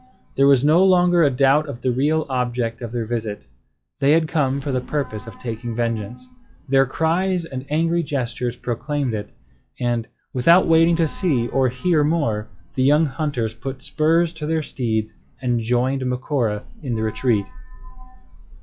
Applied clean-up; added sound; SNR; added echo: classical method log-MMSE.